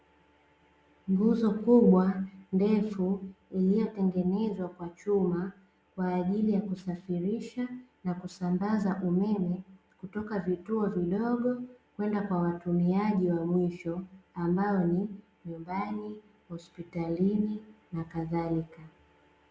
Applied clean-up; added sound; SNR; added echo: none; none; none; none.